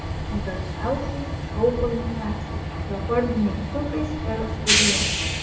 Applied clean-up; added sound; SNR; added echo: none; Train; -2 dB; reverberation time 0.7 s.